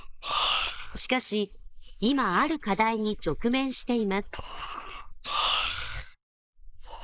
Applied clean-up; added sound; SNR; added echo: neural mask model Resemble Enhance denoiser.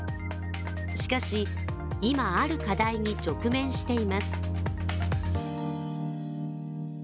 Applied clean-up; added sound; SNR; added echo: none; none; none; none.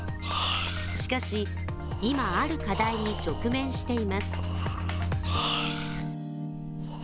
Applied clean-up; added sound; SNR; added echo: none; Breathing; 6 dB; none.